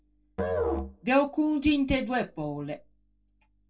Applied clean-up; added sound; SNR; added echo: neural separator model SepFormer DNS4.